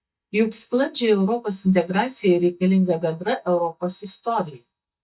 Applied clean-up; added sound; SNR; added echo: neural mask model DeepFilterNet 3.